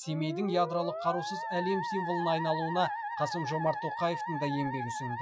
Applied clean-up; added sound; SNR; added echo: classical method Wiener filter.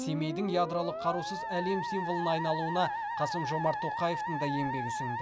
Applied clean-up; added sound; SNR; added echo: none; Musical instrument; 2 dB; none.